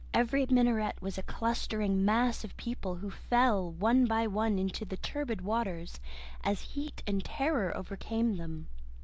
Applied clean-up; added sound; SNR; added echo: none; none; none; none.